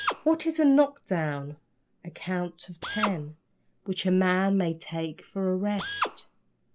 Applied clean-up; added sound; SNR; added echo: none; Drill; 10 dB; none.